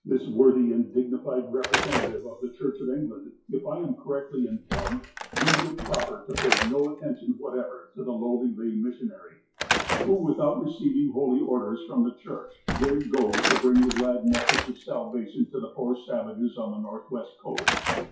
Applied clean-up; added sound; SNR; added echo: classical method WPE with log-MMSE.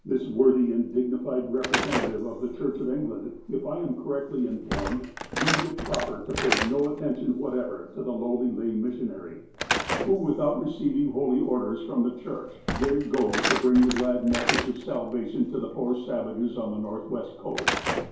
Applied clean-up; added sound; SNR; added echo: none; Slam / Wood; 6 dB; reverberation time 2.4 s.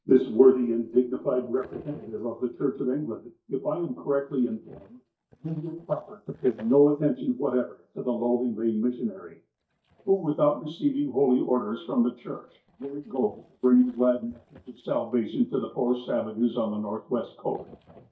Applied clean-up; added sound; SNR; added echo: neural mask model DeepFilterNet 3.